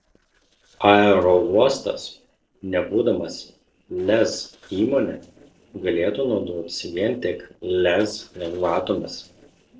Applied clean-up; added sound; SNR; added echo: neural separator model SepFormer DNS4.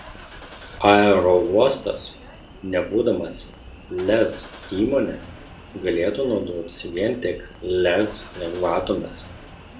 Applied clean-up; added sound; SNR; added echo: none; Engine starting / Car; 18 dB; reverberation time 0.4 s.